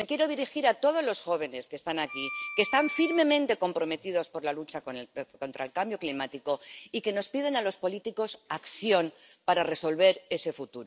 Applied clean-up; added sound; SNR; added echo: none; Wind instrument, woodwind instrument; 9 dB; none.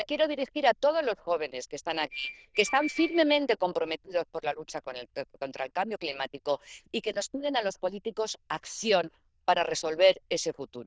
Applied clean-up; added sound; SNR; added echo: neural diffusion model UNIVERSE++.